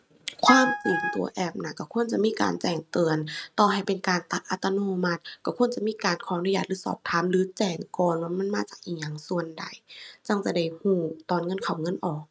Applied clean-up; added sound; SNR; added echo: neural mask model RNNoise.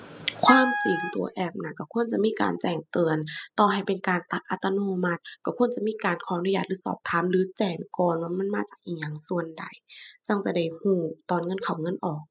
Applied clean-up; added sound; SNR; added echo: classical method spectral subtraction.